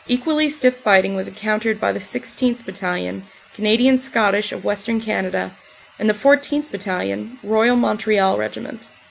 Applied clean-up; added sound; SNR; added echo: none; none; none; none.